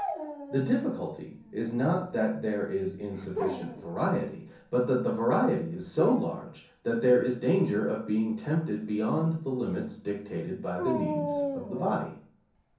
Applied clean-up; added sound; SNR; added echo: none; Dog; 11 dB; reverberation time 0.6 s.